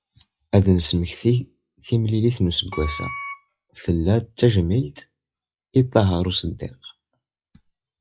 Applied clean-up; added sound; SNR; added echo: classical method log-MMSE.